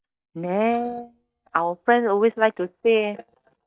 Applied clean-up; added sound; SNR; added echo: neural mask model DeepFilterNet 3.